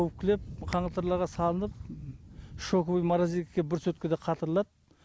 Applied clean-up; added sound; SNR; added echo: none; none; none; none.